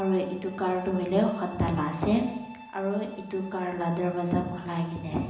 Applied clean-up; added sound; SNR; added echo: none; Bowed string instrument; 20 dB; reverberation time 1.0 s.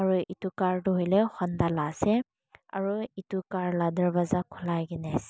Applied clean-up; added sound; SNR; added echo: none; none; none; none.